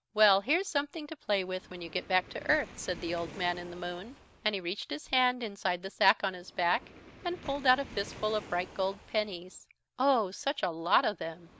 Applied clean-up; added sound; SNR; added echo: none; Waves, surf; 19 dB; none.